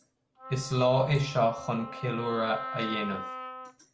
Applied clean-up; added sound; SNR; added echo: none; Wind instrument, woodwind instrument; 11 dB; none.